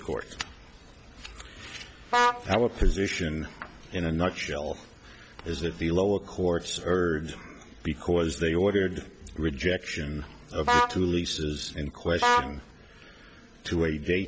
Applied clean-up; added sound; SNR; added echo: none; Vehicle horn, car horn, honking; 0 dB; none.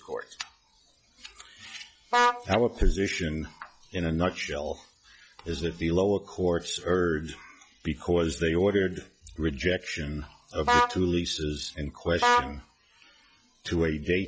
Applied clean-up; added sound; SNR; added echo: classical method log-MMSE.